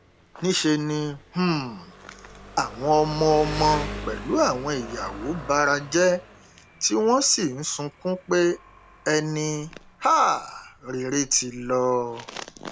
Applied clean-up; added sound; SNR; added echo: none; Engine; 15 dB; none.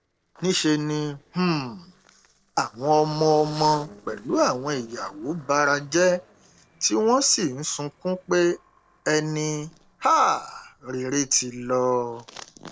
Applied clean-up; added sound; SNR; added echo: neural separator model SepFormer DNS4.